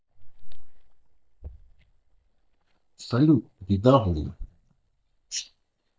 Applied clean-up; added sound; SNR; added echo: neural mask model DeepFilterNet 3.